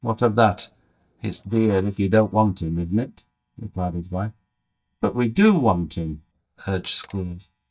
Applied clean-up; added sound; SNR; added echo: neural mask model DeepFilterNet 3.